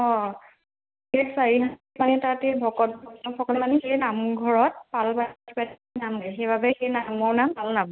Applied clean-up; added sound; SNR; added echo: none; none; none; none.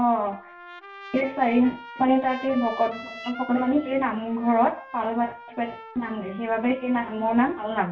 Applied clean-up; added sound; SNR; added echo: none; Trumpet; 17 dB; reverberation time 0.3 s.